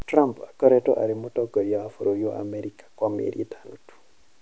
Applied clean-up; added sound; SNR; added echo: none; none; none; none.